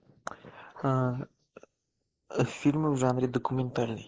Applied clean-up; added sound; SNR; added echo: neural mask model Resemble Enhance denoiser.